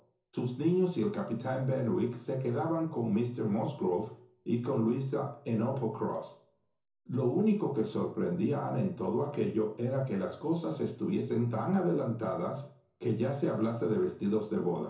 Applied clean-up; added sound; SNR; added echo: none; none; none; reverberation time 0.6 s.